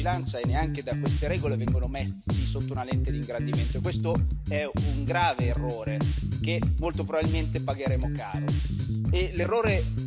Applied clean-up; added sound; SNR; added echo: none; Bass guitar; -5 dB; none.